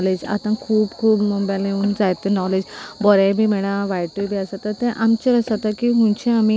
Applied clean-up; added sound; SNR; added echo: none; none; none; none.